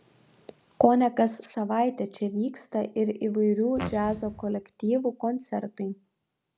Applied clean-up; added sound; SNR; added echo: none; Fart; 11 dB; none.